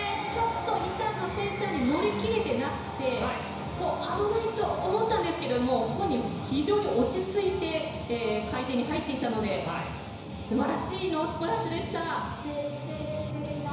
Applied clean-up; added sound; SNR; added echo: none; Guitar; 17 dB; reverberation time 1.0 s.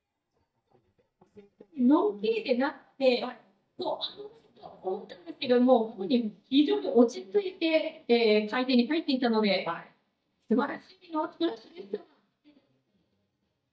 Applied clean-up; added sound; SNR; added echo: neural mask model DeepFilterNet 3.